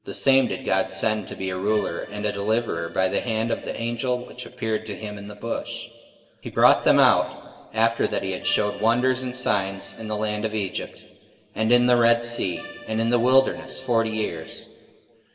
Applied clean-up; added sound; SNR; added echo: none; Accordion; 19 dB; reverberation time 1.7 s.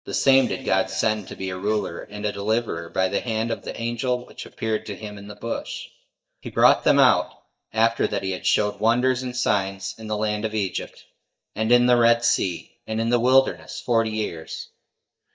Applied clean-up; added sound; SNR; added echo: neural mask model DeepFilterNet 3.